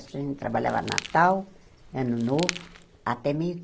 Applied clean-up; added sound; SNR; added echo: none; Crackle; 11 dB; none.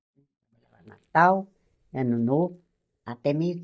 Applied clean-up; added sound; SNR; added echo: neural mask model DeepFilterNet 3.